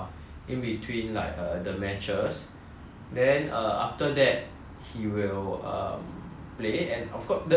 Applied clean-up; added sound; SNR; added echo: none; none; none; none.